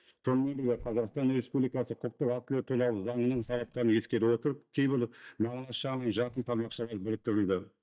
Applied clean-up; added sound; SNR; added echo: neural mask model DeepFilterNet 3.